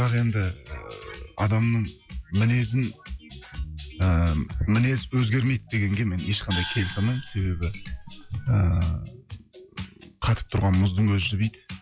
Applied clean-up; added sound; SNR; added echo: classical method log-MMSE.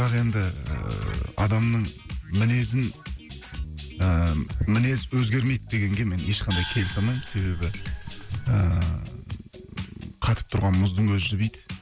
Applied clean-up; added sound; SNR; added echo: none; Gong; 11 dB; none.